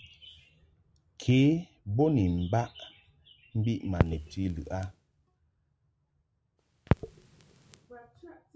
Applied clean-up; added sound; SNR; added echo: none; Crackle; 4 dB; none.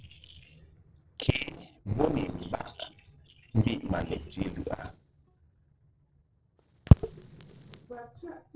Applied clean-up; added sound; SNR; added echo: neural separator model SepFormer DNS4.